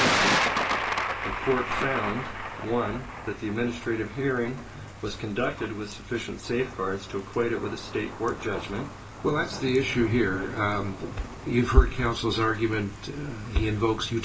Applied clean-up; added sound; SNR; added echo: none; Thunder; 5 dB; reverberation time 0.2 s.